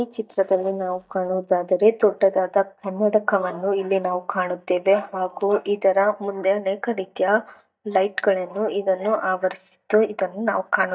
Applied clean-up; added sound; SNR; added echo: neural mask model DeepFilterNet 3.